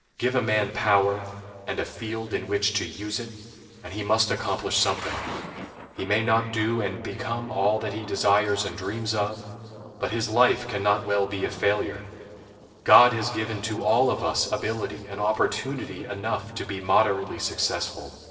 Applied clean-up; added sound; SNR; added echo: neural separator model SepFormer DNS4.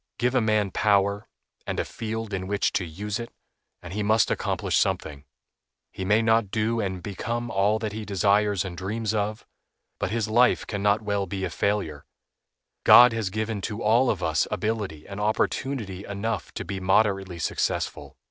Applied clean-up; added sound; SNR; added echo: none; none; none; none.